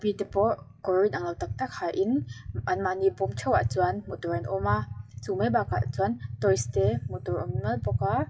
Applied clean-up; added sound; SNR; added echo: classical method WPE with log-MMSE.